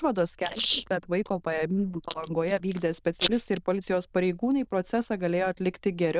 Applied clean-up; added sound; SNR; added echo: neural diffusion model UNIVERSE++.